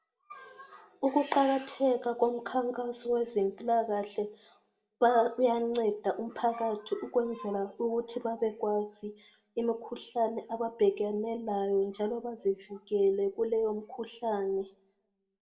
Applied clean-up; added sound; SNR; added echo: none; none; none; reverberation time 0.3 s.